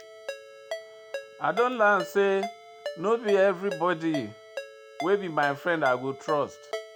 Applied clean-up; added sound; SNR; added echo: none; Ringtone; 11 dB; none.